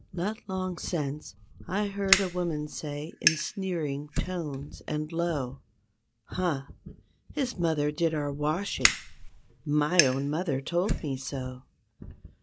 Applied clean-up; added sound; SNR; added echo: none; Fire; 4 dB; none.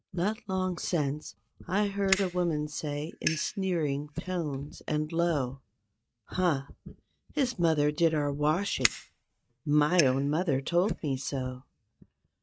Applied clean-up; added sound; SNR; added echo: neural mask model RNNoise.